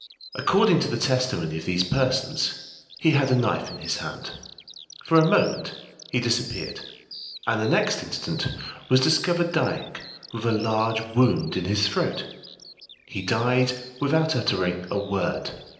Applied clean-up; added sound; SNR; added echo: none; Bird vocalization, bird call, bird song; 19 dB; reverberation time 0.8 s.